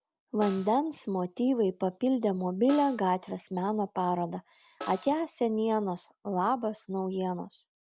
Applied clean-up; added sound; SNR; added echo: none; Snare drum; 19 dB; none.